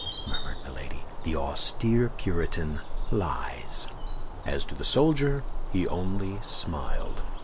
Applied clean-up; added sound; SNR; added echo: none; Bird vocalization, bird call, bird song; -1 dB; none.